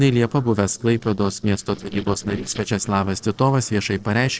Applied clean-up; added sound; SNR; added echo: neural separator model SepFormer DNS4.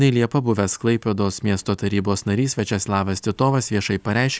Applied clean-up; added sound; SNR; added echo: none; none; none; none.